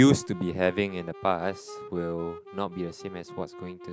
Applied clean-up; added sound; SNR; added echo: none; Wind instrument, woodwind instrument; 15 dB; none.